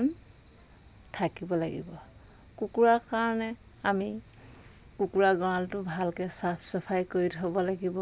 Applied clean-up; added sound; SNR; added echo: none; none; none; none.